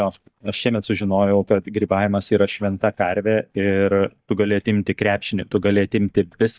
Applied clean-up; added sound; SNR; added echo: neural mask model DeepFilterNet 3.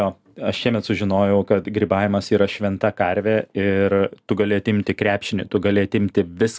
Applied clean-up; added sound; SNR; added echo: none; none; none; none.